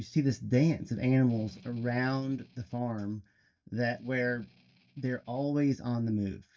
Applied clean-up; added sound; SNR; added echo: neural mask model DeepFilterNet 3.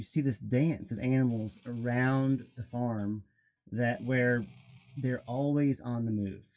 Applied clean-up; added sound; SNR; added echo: classical method WPE with log-MMSE.